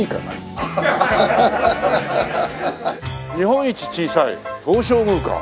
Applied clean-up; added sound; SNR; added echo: none; none; none; none.